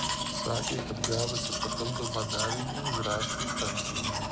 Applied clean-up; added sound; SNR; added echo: none; Domestic sounds, home sounds; -3 dB; none.